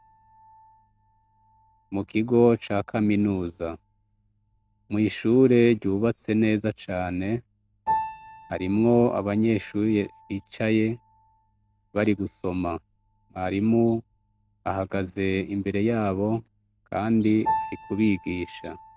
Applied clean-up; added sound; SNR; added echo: none; Piano; 14 dB; none.